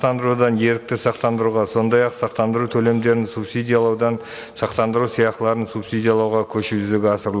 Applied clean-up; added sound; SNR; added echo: none; none; none; none.